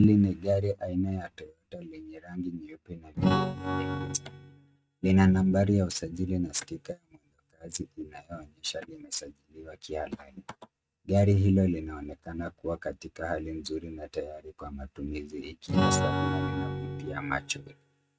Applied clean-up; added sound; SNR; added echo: neural mask model RNNoise.